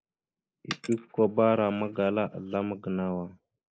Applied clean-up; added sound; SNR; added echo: neural mask model Resemble Enhance denoiser.